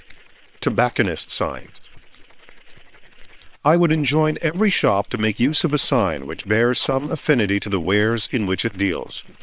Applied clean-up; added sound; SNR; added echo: neural separator model SepFormer WHAM!.